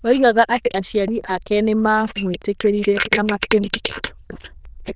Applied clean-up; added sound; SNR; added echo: neural diffusion model UNIVERSE++.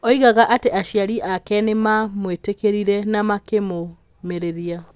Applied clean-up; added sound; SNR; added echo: none; none; none; none.